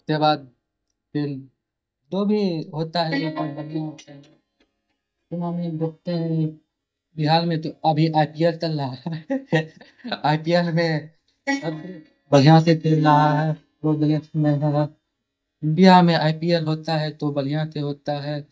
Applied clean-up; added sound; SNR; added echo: neural mask model DeepFilterNet 3.